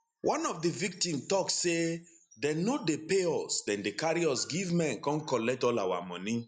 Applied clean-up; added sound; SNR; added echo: none; none; none; none.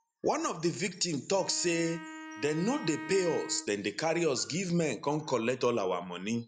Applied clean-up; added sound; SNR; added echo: none; Wind instrument, woodwind instrument; 14 dB; none.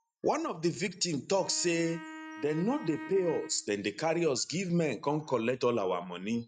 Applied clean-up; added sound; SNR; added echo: neural mask model RNNoise.